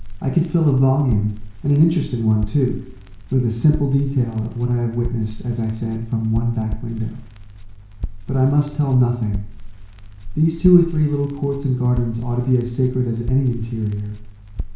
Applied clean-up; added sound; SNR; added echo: none; Crackle; 10 dB; reverberation time 0.6 s.